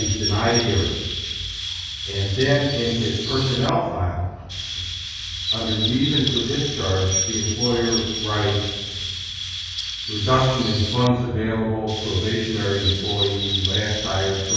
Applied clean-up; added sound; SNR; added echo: none; Chirp, tweet; 5 dB; reverberation time 1.3 s.